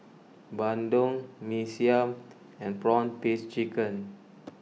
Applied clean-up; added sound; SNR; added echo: none; none; none; none.